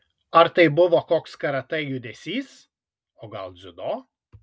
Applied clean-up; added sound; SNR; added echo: none; none; none; none.